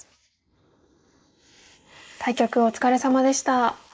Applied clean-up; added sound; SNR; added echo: neural mask model Resemble Enhance denoiser.